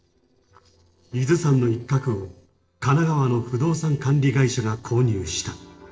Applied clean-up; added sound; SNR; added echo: neural separator model SepFormer DNS4.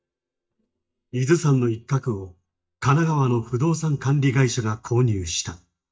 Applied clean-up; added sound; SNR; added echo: neural mask model DeepFilterNet 3.